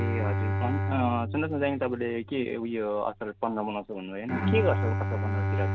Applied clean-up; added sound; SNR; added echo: none; Bowed string instrument; 0 dB; none.